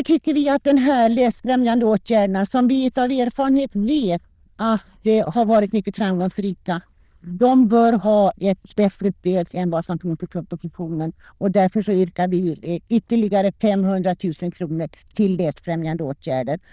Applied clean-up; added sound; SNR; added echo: neural diffusion model UNIVERSE++.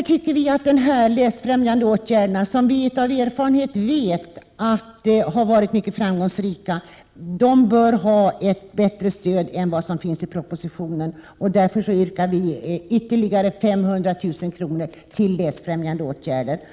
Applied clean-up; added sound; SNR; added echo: none; none; none; none.